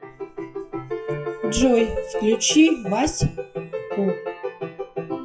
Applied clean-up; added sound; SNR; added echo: classical method WPE with log-MMSE.